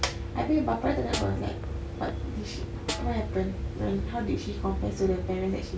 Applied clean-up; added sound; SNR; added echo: none; Snare drum; 12 dB; none.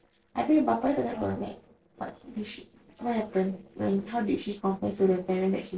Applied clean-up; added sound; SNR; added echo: neural separator model SepFormer DNS4.